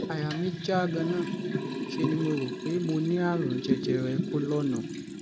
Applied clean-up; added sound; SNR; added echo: none; Liquid; 3 dB; none.